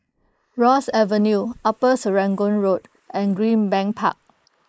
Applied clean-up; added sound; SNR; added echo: neural mask model Resemble Enhance denoiser.